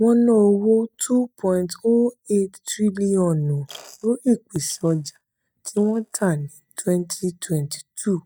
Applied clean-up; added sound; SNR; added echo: neural mask model DeepFilterNet 3.